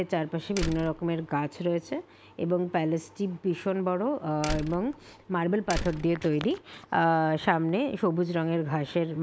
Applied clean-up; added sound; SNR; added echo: none; Slam; 9 dB; none.